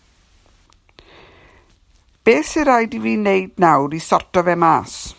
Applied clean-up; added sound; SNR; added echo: none; none; none; none.